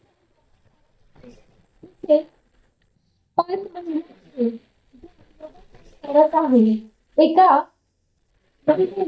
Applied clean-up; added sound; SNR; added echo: neural mask model DeepFilterNet 3.